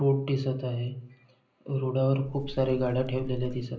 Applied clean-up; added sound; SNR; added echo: none; Wind; 11 dB; reverberation time 0.5 s.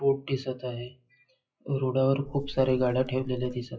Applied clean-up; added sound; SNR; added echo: classical method WPE with log-MMSE.